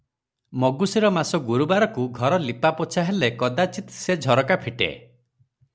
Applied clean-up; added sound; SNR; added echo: none; none; none; none.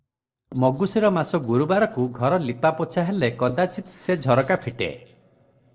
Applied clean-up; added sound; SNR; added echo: neural separator model SepFormer DNS4.